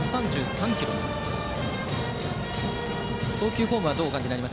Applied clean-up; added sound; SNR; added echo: none; none; none; none.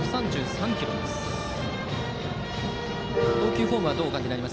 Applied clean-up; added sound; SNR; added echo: none; Piano; 5 dB; none.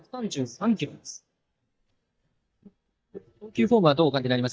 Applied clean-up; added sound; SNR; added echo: neural mask model DeepFilterNet 3.